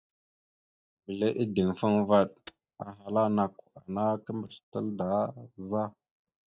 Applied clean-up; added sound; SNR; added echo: neural mask model DeepFilterNet 3.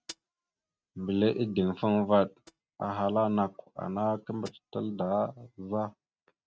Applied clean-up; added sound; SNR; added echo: neural mask model RNNoise.